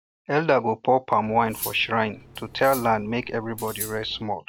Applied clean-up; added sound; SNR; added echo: none; Cutlery, silverware; 14 dB; none.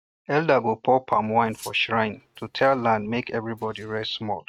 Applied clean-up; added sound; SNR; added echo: neural mask model RNNoise.